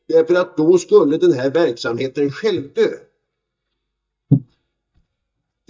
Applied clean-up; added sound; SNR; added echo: neural mask model DeepFilterNet 3.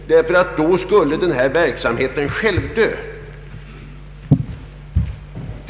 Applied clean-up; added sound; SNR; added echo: none; none; none; none.